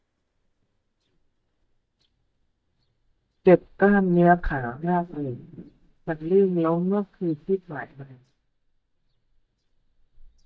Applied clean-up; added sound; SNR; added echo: neural mask model DeepFilterNet 3.